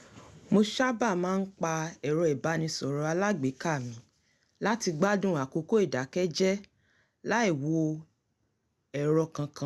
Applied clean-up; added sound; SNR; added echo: none; none; none; none.